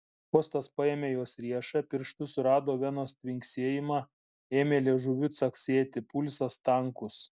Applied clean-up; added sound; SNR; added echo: none; none; none; none.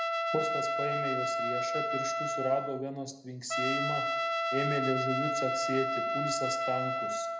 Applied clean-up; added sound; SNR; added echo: none; Trumpet; -4 dB; reverberation time 0.7 s.